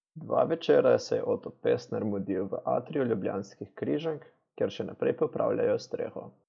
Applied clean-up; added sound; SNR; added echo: none; none; none; none.